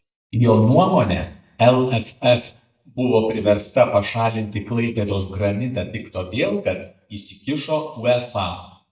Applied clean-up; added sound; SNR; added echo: neural mask model DeepFilterNet 3.